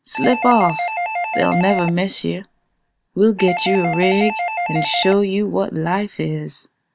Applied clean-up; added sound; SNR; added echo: none; Doorbell; 5 dB; none.